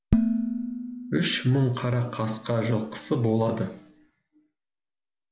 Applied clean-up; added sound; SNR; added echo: none; Dishes, pots, and pans; 3 dB; none.